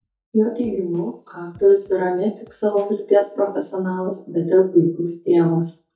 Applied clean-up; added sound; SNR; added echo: neural mask model DeepFilterNet 3.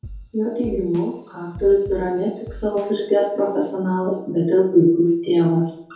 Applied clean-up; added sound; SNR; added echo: none; Drum kit; 18 dB; reverberation time 2.3 s.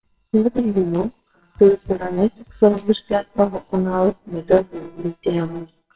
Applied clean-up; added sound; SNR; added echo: neural separator model SepFormer WHAMR!.